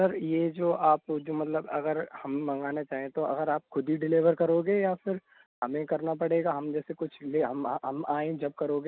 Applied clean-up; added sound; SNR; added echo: none; none; none; none.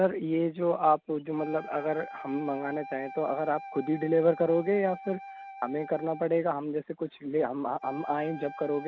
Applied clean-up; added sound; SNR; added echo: none; Wind instrument, woodwind instrument; 16 dB; none.